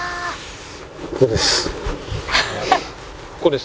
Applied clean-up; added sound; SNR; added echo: none; none; none; none.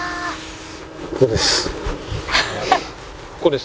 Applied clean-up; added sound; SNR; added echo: none; Bowed string instrument; 19 dB; none.